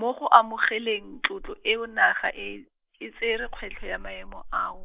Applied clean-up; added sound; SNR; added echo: neural mask model Resemble Enhance denoiser.